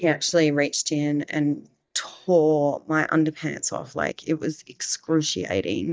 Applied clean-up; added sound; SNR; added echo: neural mask model DeepFilterNet 3.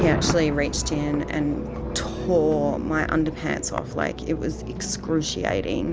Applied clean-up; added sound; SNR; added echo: none; Thunder; 10 dB; none.